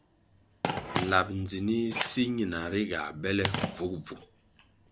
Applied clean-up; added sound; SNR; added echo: none; Telephone; 7 dB; none.